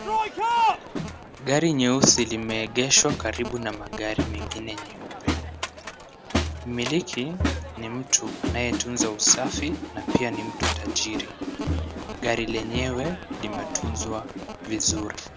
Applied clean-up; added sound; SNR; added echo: none; Crowd; 3 dB; none.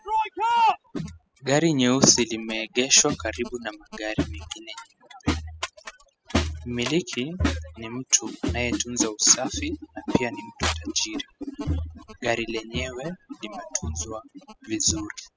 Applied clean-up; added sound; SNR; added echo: classical method spectral subtraction.